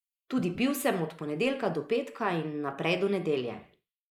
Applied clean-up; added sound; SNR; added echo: neural mask model Resemble Enhance denoiser.